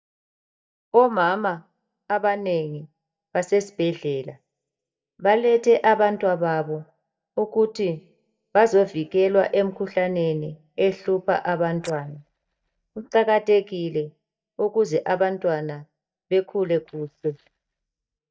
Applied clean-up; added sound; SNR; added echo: neural mask model DeepFilterNet 3.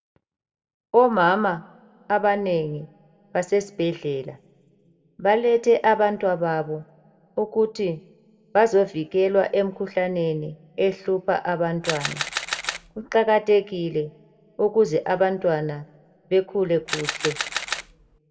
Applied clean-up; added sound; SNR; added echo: none; Camera; 7 dB; reverberation time 0.6 s.